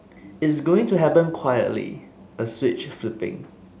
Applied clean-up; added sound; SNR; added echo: none; none; none; none.